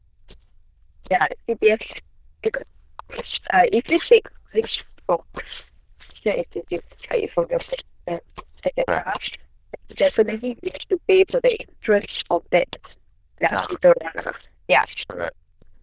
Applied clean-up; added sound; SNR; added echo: neural diffusion model UNIVERSE++.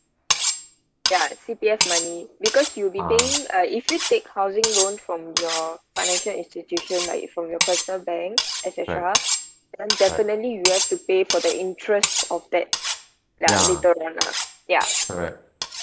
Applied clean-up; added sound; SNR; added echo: none; Cutlery, silverware; 2 dB; none.